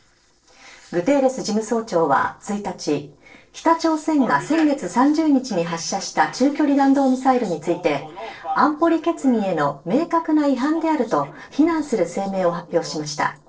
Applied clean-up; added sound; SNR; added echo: neural separator model SepFormer DNS4.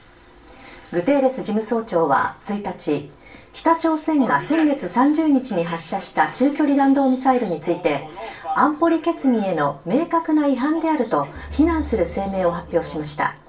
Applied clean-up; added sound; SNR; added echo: none; Drum; 14 dB; reverberation time 0.3 s.